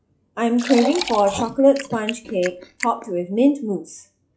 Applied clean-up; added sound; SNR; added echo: classical method log-MMSE.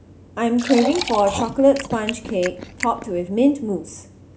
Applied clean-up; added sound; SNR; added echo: none; Chewing, mastication + Liquid; 11 dB; none.